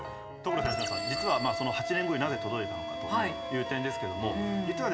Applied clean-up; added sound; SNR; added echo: none; Wind instrument, woodwind instrument; 5 dB; reverberation time 0.7 s.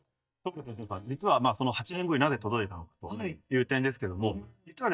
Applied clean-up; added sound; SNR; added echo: neural mask model DeepFilterNet 3.